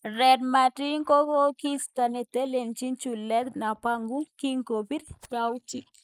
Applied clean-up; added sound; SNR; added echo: neural mask model Resemble Enhance denoiser.